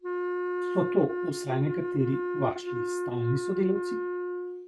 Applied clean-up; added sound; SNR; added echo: neural mask model RNNoise.